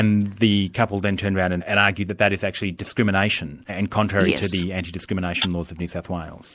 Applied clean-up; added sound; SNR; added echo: none; Tap / Glass; 11 dB; none.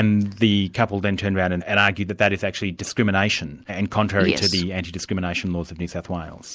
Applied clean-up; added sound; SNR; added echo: none; none; none; none.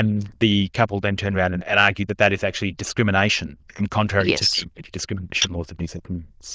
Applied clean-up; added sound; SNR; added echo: neural diffusion model UNIVERSE++.